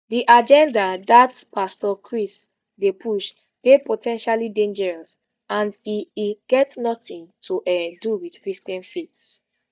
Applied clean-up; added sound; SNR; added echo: neural mask model DeepFilterNet 3.